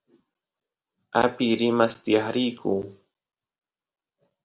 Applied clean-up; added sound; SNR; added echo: none; none; none; none.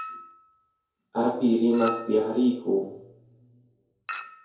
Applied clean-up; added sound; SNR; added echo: none; Chink, clink; 14 dB; reverberation time 2.3 s.